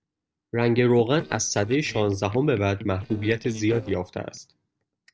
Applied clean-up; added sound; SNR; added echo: neural separator model SepFormer DNS4.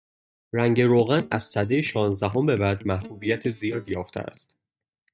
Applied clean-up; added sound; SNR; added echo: neural mask model DeepFilterNet 3.